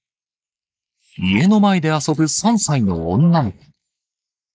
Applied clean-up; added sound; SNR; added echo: neural mask model Resemble Enhance denoiser.